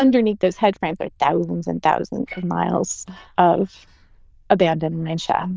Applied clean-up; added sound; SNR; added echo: neural diffusion model UNIVERSE++.